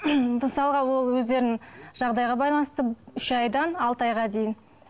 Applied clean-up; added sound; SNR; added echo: none; none; none; none.